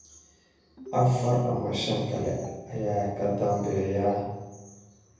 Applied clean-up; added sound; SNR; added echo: none; Ringtone / Chime; 16 dB; reverberation time 1.1 s.